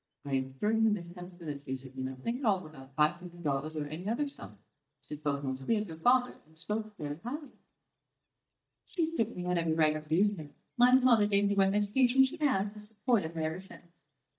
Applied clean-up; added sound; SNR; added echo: neural mask model DeepFilterNet 3.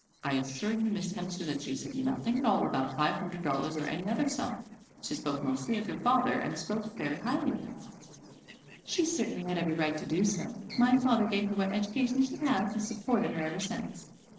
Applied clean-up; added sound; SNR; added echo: neural separator model SepFormer DNS4.